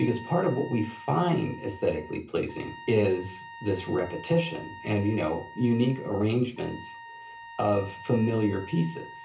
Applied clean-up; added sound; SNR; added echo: none; Trumpet; 16 dB; reverberation time 0.3 s.